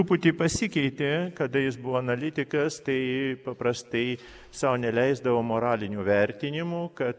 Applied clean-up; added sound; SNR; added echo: none; none; none; none.